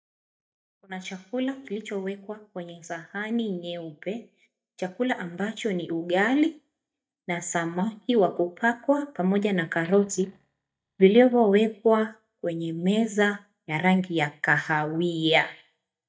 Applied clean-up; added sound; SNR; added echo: neural mask model DeepFilterNet 3.